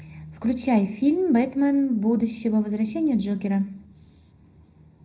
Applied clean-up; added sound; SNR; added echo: none; none; none; reverberation time 0.4 s.